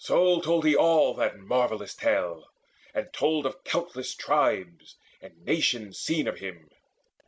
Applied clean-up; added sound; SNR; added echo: none; none; none; none.